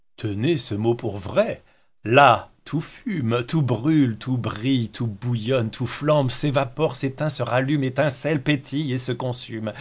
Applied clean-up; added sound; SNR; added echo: none; none; none; none.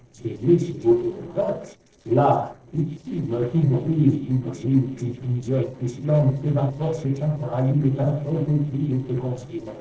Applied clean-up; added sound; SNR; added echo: neural separator model SepFormer DNS4.